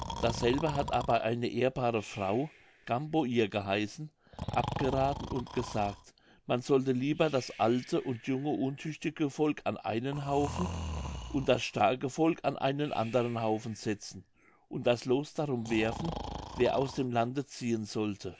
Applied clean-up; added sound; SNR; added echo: none; Breathing; 12 dB; none.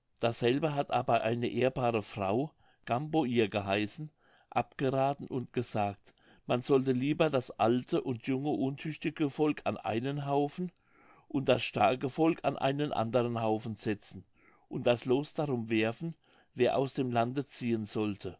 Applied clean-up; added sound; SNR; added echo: none; none; none; none.